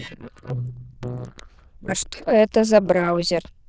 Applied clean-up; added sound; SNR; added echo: neural diffusion model UNIVERSE++.